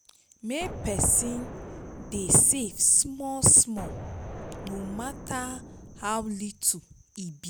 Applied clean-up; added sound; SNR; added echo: none; Explosion; 13 dB; none.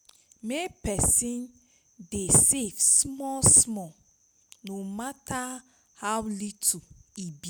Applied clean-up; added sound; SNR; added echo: none; none; none; none.